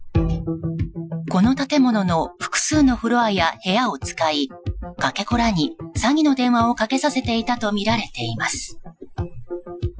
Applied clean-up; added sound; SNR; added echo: classical method Wiener filter.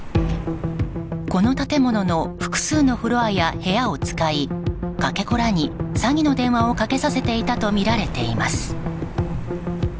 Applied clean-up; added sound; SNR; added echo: none; Car passing by; 16 dB; none.